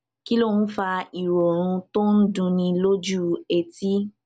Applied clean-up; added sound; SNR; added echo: none; none; none; none.